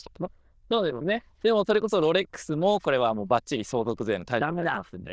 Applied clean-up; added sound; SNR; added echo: neural diffusion model UNIVERSE++.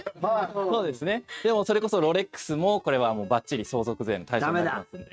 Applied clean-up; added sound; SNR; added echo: neural mask model RNNoise.